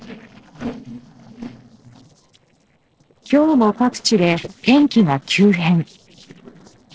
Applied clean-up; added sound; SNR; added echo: neural separator model SepFormer DNS4.